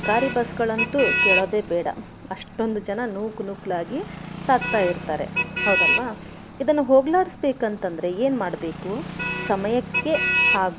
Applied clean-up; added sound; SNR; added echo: none; Motor vehicle (road); 3 dB; none.